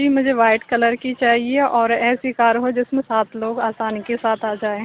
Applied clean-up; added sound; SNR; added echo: none; none; none; none.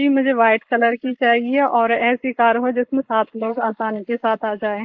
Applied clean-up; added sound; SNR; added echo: neural mask model Resemble Enhance denoiser.